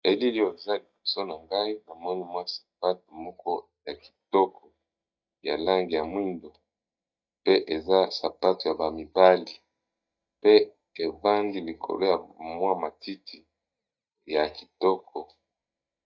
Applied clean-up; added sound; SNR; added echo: neural mask model DeepFilterNet 3.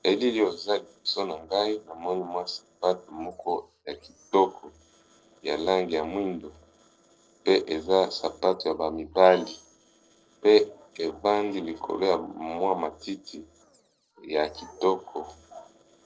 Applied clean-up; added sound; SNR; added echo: neural separator model SepFormer DNS4.